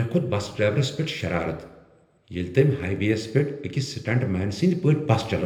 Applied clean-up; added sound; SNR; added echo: none; none; none; reverberation time 0.7 s.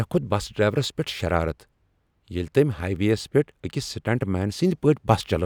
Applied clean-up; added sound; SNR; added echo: none; none; none; none.